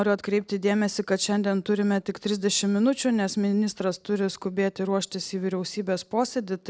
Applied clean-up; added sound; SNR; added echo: none; none; none; none.